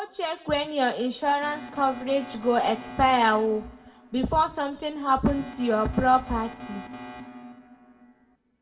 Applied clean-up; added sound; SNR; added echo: none; Alarm; 15 dB; reverberation time 0.6 s.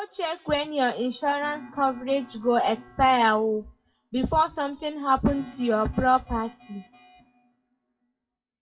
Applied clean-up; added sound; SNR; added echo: classical method WPE with log-MMSE.